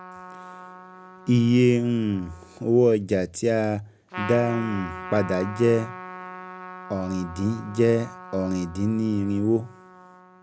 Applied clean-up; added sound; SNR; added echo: none; Trumpet; 15 dB; none.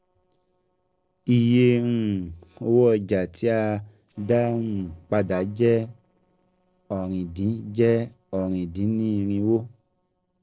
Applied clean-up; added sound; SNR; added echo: neural separator model SepFormer DNS4.